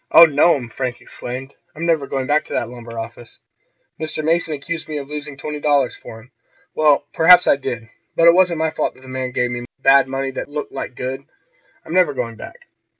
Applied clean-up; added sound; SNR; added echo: none; none; none; none.